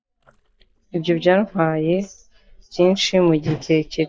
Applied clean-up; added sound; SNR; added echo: neural mask model DeepFilterNet 3.